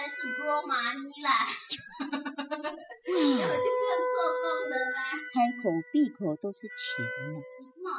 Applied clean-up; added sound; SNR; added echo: classical method spectral subtraction.